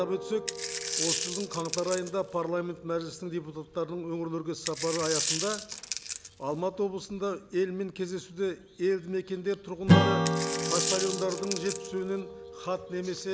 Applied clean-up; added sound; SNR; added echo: none; Coin (dropping) + Strum; 0 dB; none.